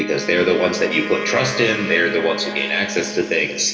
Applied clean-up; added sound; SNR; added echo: none; Wind instrument, woodwind instrument; 10 dB; reverberation time 2.4 s.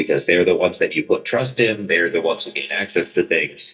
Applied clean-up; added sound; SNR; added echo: neural mask model DeepFilterNet 3.